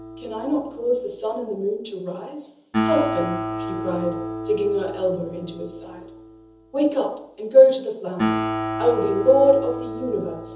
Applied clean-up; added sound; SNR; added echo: none; Acoustic guitar; 7 dB; reverberation time 0.7 s.